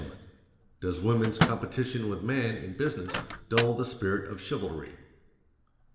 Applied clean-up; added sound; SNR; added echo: none; Microwave oven; 5 dB; reverberation time 1.0 s.